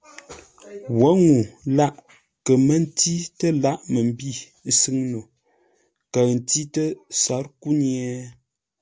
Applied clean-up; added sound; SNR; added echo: none; none; none; none.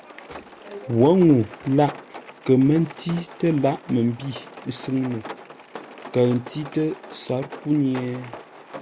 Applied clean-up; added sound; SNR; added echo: none; Rain; 17 dB; none.